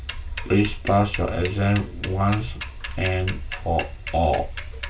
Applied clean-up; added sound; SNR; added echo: none; Mechanisms / Bicycle; 8 dB; reverberation time 0.2 s.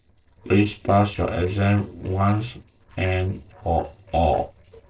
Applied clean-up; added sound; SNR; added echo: neural separator model SepFormer DNS4.